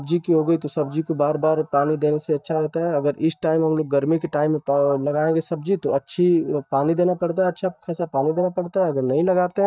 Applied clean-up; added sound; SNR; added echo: neural mask model DeepFilterNet 3.